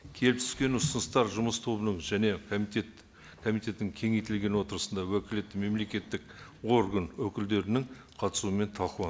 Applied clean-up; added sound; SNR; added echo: none; none; none; none.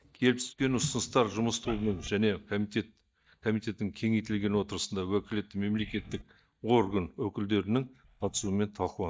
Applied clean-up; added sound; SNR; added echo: neural mask model DeepFilterNet 3.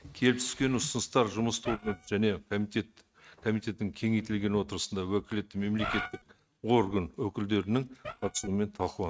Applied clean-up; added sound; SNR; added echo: neural mask model RNNoise.